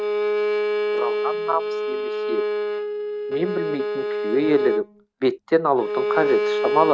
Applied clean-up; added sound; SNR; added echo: neural mask model RNNoise.